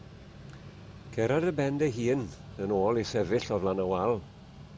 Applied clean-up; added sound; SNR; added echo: none; Mechanical fan; 16 dB; none.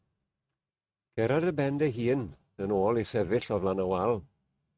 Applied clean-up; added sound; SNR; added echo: neural mask model RNNoise.